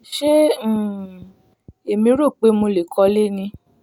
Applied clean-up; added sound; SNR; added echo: none; none; none; none.